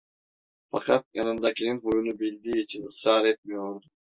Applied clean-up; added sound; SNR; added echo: none; none; none; none.